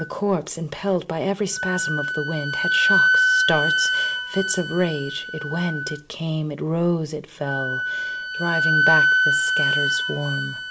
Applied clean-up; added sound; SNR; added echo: none; Wind instrument, woodwind instrument; -3 dB; reverberation time 0.3 s.